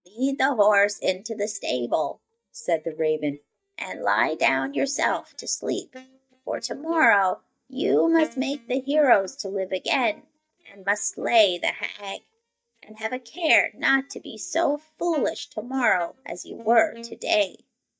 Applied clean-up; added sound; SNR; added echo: neural mask model DeepFilterNet 3.